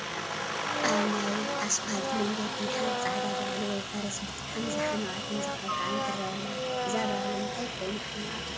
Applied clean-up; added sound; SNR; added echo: none; Brass instrument + Aircraft; -2 dB; none.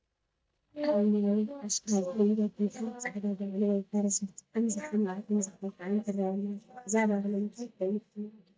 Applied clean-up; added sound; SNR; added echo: neural mask model DeepFilterNet 3.